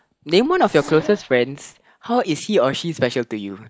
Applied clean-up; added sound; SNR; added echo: neural mask model DeepFilterNet 3.